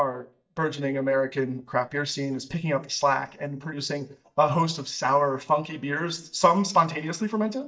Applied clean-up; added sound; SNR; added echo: neural mask model DeepFilterNet 3.